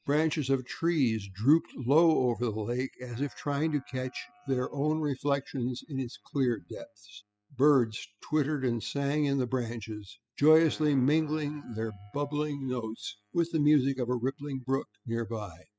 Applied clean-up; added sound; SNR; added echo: classical method spectral subtraction.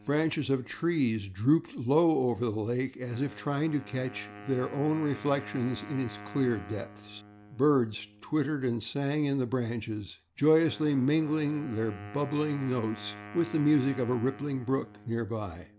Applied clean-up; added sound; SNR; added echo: none; Wind instrument, woodwind instrument; 19 dB; none.